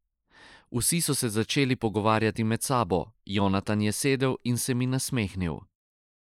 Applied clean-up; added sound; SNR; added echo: neural mask model Resemble Enhance denoiser.